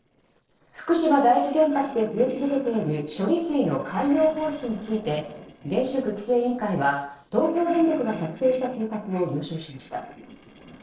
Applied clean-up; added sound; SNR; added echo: neural separator model SepFormer DNS4.